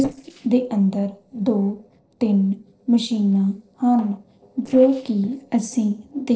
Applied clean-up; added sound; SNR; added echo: neural separator model SepFormer DNS4.